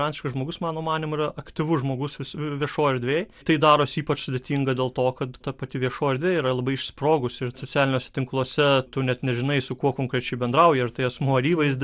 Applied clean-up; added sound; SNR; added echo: none; none; none; none.